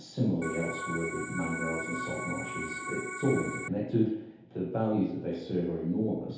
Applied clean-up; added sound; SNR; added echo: none; Organ; 5 dB; reverberation time 0.8 s.